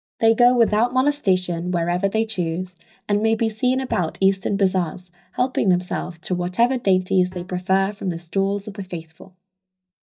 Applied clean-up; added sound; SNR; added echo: neural mask model DeepFilterNet 3.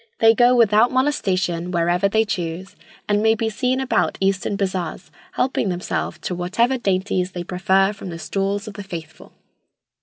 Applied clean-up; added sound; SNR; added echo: none; none; none; none.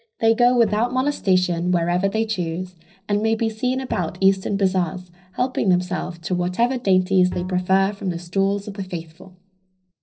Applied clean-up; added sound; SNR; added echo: neural separator model SepFormer DNS4.